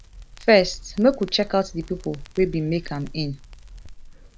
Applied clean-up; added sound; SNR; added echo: none; Crackle; 15 dB; none.